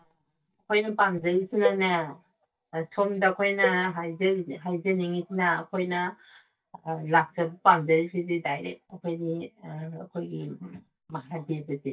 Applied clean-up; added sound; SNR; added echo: neural mask model DeepFilterNet 3.